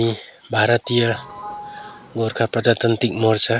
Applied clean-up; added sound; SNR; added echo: none; Sliding door / Doorbell; 17 dB; none.